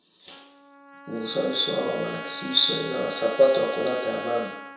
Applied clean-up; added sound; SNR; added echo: none; Trumpet; 12 dB; reverberation time 0.7 s.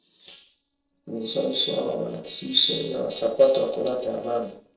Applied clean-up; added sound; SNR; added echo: neural separator model SepFormer DNS4.